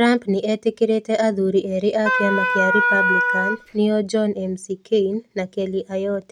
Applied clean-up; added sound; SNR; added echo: none; Wind instrument, woodwind instrument; -2 dB; none.